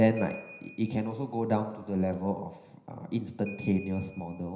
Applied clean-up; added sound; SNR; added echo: none; Ringtone / Bell; 18 dB; reverberation time 0.9 s.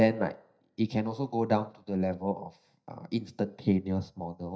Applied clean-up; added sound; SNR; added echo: neural mask model DeepFilterNet 3.